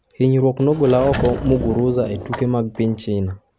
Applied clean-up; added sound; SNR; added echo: none; Sliding door / Wood; 9 dB; none.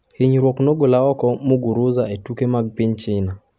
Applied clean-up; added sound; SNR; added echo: none; none; none; none.